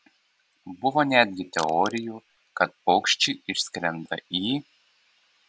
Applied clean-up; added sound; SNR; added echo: none; Crushing; 15 dB; none.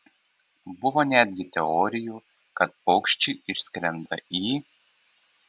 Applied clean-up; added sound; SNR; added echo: none; none; none; none.